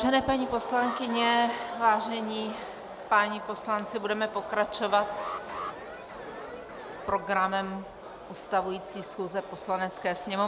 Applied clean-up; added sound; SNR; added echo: none; Alarm + Alarm; 12 dB; none.